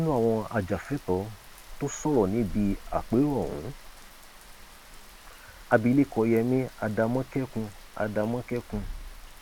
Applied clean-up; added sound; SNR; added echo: none; Rain; 14 dB; none.